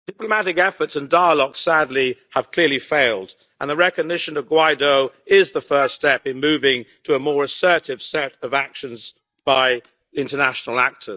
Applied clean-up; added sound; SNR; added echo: neural mask model DeepFilterNet 3.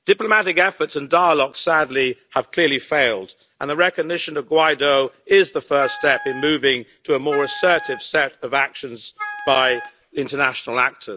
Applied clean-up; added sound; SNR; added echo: none; Wind instrument, woodwind instrument; 13 dB; none.